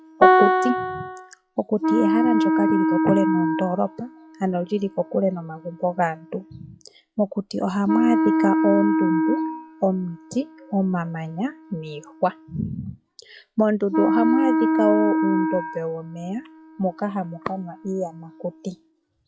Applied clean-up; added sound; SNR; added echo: classical method log-MMSE.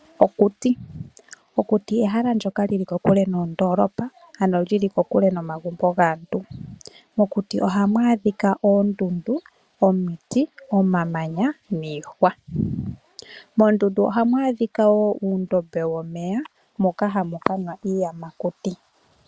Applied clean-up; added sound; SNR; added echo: none; none; none; none.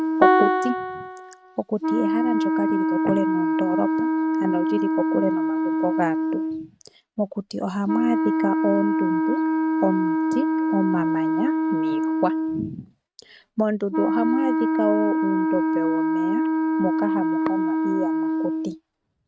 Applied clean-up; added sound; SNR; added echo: neural mask model RNNoise.